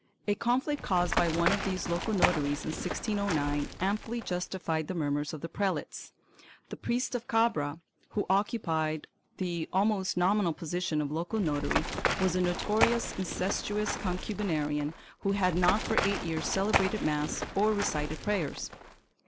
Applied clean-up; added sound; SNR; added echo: none; Run; 4 dB; none.